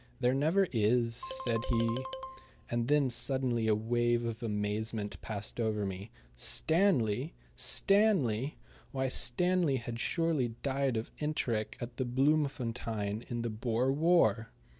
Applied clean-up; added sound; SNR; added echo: none; Marimba, xylophone; 10 dB; none.